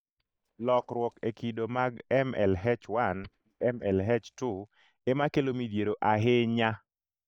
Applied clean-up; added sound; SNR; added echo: neural mask model DeepFilterNet 3.